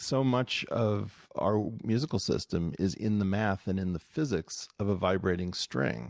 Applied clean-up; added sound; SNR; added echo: none; none; none; none.